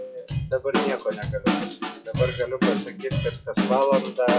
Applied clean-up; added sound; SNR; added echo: classical method WPE with log-MMSE.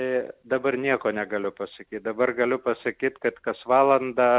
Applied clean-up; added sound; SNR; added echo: none; none; none; none.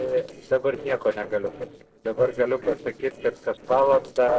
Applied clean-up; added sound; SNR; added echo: neural separator model SepFormer DNS4.